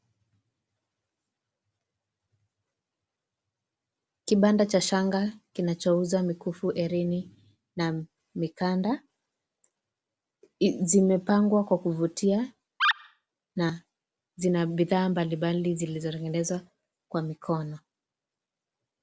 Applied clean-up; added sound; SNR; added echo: none; Animal; 1 dB; none.